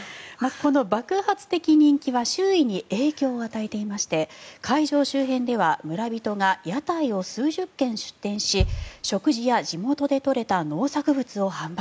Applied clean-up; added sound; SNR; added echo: none; Bass drum; 8 dB; none.